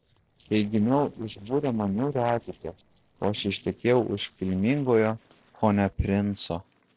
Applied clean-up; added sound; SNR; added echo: neural separator model SepFormer DNS4.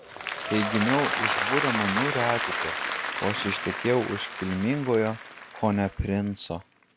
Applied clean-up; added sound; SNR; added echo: none; Applause; 3 dB; none.